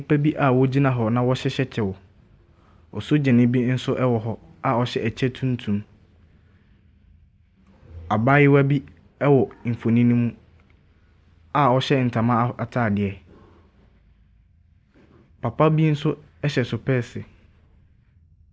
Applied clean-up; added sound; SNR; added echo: none; none; none; none.